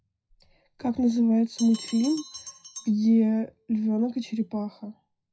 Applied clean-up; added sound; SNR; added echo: classical method WPE with log-MMSE.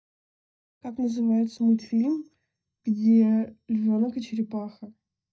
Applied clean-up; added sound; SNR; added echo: neural mask model DeepFilterNet 3.